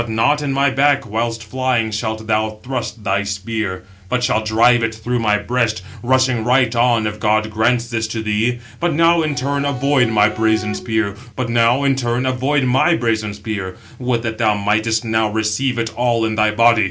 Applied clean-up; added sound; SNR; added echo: none; Bowed string instrument; 15 dB; none.